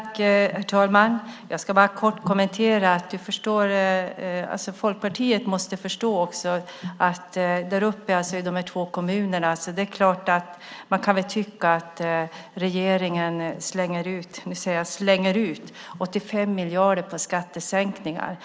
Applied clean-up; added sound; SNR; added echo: none; none; none; none.